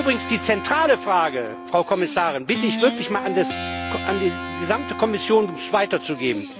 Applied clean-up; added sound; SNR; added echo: none; Guitar; 8 dB; none.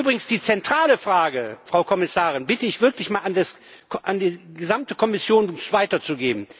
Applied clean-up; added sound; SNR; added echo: none; none; none; none.